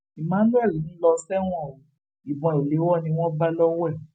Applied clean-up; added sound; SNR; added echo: none; none; none; none.